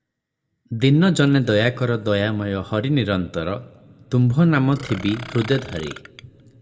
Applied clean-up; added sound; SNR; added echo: none; Burping, eructation; 16 dB; reverberation time 1.1 s.